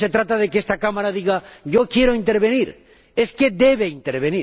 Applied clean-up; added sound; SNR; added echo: none; none; none; none.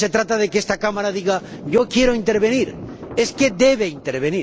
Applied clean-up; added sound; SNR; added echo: none; Thunder; 18 dB; none.